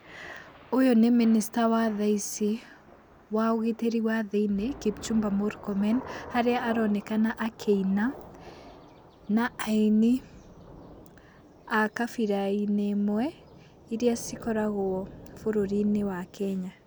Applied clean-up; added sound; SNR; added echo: none; Thunder / Rain; 19 dB; none.